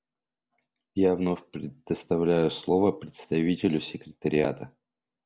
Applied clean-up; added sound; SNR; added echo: none; none; none; none.